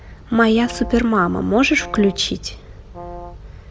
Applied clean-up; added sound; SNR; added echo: none; Brass instrument; 18 dB; none.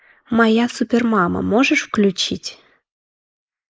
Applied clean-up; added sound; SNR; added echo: neural mask model Resemble Enhance denoiser.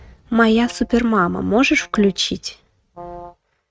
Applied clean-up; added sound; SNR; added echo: neural mask model RNNoise.